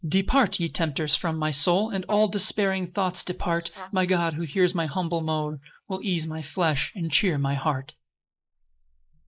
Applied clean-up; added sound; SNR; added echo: neural mask model Resemble Enhance denoiser.